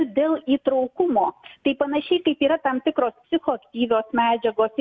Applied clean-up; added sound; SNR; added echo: none; none; none; none.